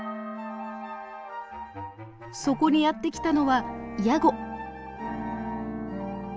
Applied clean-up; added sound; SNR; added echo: none; none; none; none.